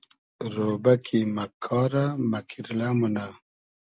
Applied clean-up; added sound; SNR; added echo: none; none; none; none.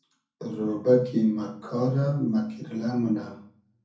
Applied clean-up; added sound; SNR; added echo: none; none; none; reverberation time 0.6 s.